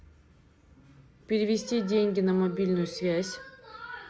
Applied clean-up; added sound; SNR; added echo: none; none; none; none.